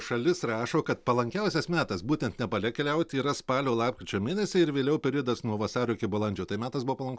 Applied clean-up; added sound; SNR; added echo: none; none; none; none.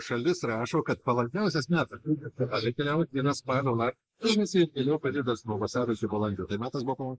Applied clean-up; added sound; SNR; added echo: neural mask model Resemble Enhance denoiser.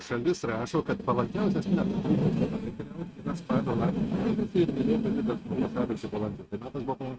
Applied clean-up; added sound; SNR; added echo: neural mask model RNNoise.